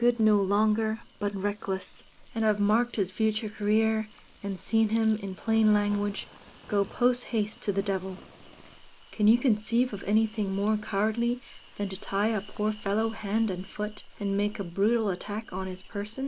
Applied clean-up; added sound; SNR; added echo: none; Insect; 20 dB; none.